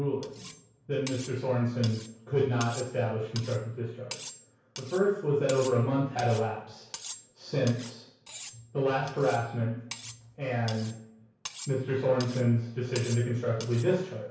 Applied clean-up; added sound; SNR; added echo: none; Cutlery, silverware; 16 dB; reverberation time 0.6 s.